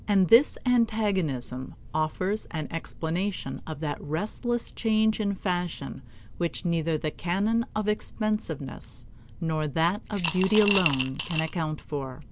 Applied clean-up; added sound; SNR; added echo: none; Coin (dropping) / Glass; 1 dB; none.